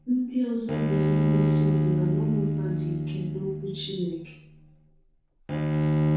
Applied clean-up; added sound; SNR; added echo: none; Bowed string instrument; -5 dB; reverberation time 0.6 s.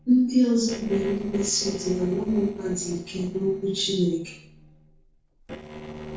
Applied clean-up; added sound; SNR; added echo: neural separator model SepFormer DNS4.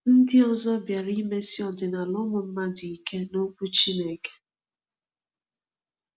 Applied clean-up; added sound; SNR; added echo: none; none; none; none.